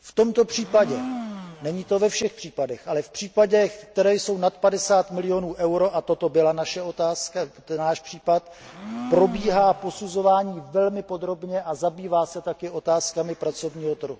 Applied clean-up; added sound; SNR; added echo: none; Domestic sounds, home sounds; 12 dB; none.